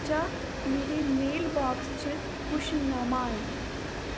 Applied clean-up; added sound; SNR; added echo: none; Train; 3 dB; none.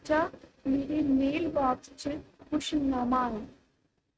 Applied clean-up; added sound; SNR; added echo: neural mask model RNNoise.